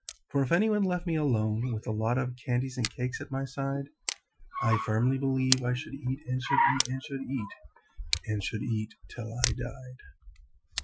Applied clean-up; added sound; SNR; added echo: classical method Wiener filter.